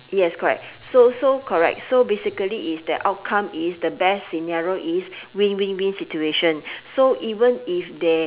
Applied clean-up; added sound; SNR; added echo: none; none; none; none.